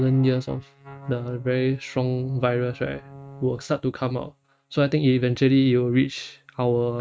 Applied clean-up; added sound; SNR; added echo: neural mask model RNNoise.